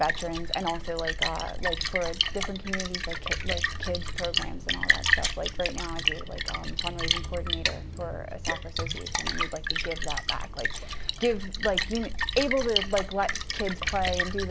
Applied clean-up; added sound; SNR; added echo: none; Splash, splatter; -3 dB; none.